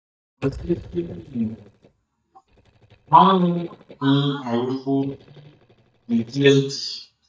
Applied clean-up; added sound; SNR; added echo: neural mask model DeepFilterNet 3.